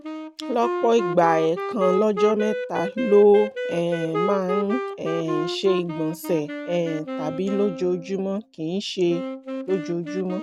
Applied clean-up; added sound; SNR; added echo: none; Wind instrument, woodwind instrument; 6 dB; none.